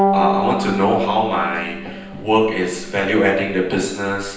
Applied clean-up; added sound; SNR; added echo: none; Bowed string instrument; 5 dB; reverberation time 0.9 s.